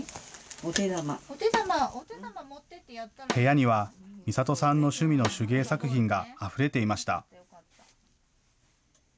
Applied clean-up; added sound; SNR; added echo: none; Snare drum; 11 dB; none.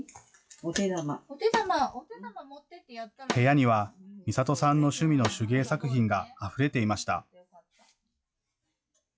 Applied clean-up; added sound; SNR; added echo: classical method log-MMSE.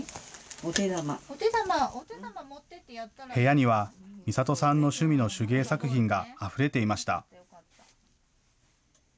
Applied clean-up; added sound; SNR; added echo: none; none; none; none.